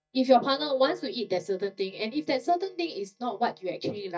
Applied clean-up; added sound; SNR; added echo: neural mask model DeepFilterNet 3.